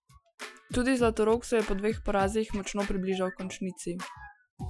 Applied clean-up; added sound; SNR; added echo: classical method Wiener filter.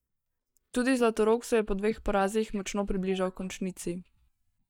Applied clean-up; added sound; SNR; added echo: neural mask model DeepFilterNet 3.